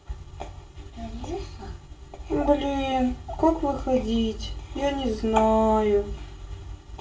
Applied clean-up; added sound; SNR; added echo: none; none; none; reverberation time 0.1 s.